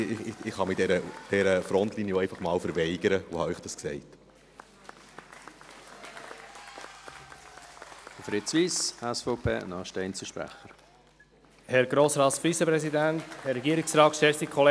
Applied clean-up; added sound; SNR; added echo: none; Applause / Crowd / Cheering; 20 dB; none.